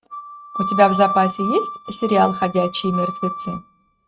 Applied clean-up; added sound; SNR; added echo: neural mask model RNNoise.